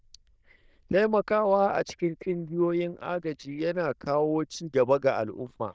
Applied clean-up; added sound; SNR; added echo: neural diffusion model UNIVERSE++.